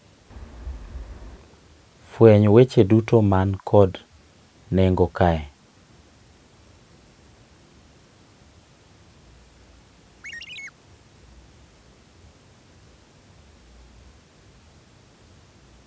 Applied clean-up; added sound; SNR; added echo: none; Wind + Chirp, tweet; 13 dB; none.